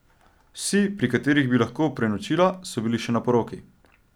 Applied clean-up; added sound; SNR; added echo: none; none; none; none.